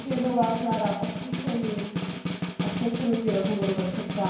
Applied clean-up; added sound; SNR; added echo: none; Snare drum; 3 dB; reverberation time 0.9 s.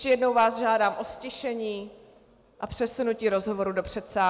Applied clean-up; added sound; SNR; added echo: none; none; none; none.